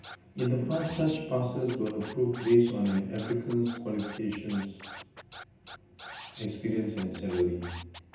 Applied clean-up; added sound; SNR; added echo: none; Scratching (performance technique); 16 dB; reverberation time 0.9 s.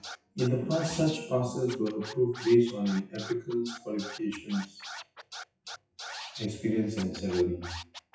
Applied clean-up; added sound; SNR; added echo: classical method WPE with log-MMSE.